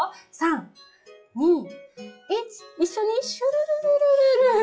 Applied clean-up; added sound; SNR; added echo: classical method WPE with log-MMSE.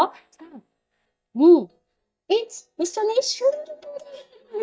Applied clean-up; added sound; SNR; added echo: neural mask model DeepFilterNet 3.